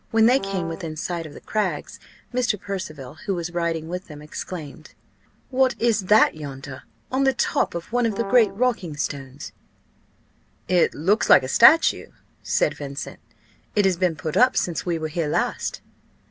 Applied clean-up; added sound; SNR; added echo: none; Brass instrument; 10 dB; none.